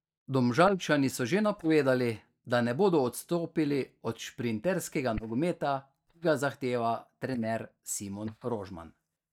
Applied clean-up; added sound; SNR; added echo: neural mask model DeepFilterNet 3.